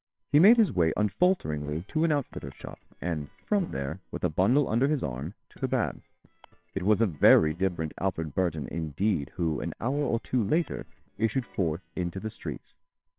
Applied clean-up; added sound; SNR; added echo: neural separator model SepFormer WHAMR!.